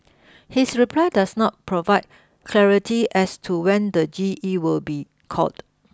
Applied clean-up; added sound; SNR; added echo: none; none; none; none.